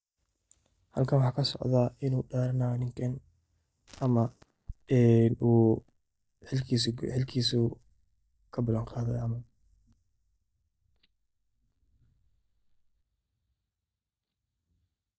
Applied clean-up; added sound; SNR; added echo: neural mask model DeepFilterNet 3.